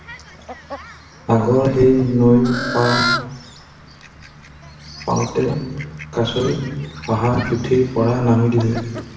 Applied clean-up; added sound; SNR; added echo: none; Fowl; 11 dB; reverberation time 1.0 s.